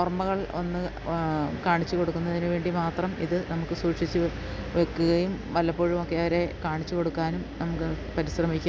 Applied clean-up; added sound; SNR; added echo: none; none; none; none.